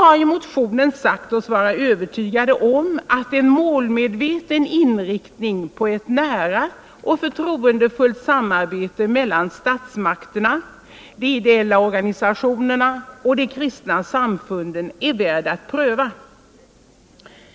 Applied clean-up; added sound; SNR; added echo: none; none; none; none.